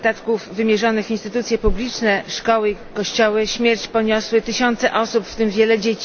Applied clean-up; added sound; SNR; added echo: none; none; none; none.